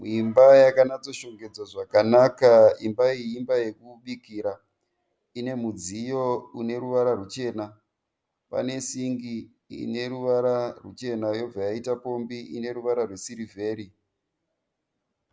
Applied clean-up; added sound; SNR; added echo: none; none; none; none.